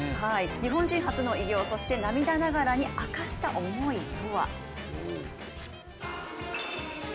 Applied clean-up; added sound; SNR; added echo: none; Wind instrument, woodwind instrument; 19 dB; none.